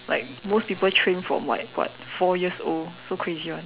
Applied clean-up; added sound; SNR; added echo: none; none; none; none.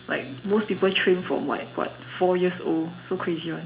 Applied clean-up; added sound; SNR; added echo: none; none; none; reverberation time 0.4 s.